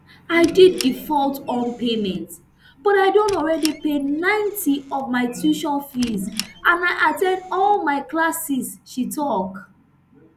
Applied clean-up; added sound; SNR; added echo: none; Squeak; 19 dB; none.